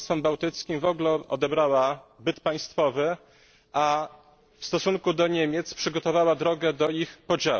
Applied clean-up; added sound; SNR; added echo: neural separator model SepFormer DNS4.